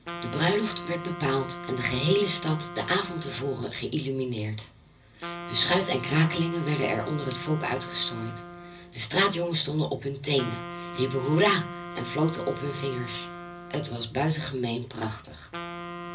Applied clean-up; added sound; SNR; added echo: none; Wind instrument, woodwind instrument; 11 dB; reverberation time 0.4 s.